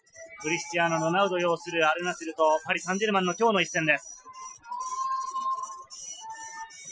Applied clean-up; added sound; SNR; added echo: classical method Wiener filter.